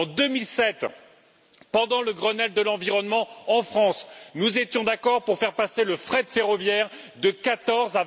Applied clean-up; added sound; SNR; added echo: none; none; none; none.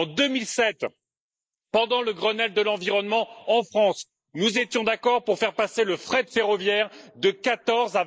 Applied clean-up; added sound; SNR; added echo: neural mask model Resemble Enhance denoiser.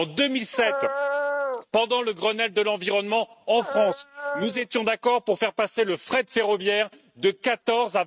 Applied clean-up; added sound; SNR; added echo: neural mask model RNNoise.